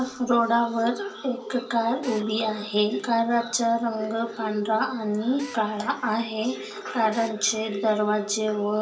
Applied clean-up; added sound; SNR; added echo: none; Drill; 18 dB; reverberation time 0.3 s.